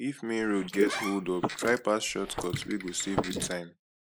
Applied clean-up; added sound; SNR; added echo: neural mask model Resemble Enhance denoiser.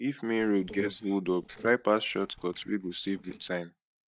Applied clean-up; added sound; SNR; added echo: neural mask model DeepFilterNet 3.